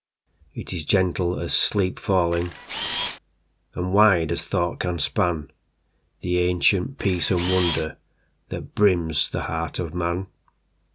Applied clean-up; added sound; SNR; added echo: none; Camera; 5 dB; none.